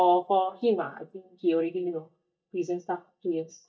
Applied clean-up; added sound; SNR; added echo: neural mask model DeepFilterNet 3.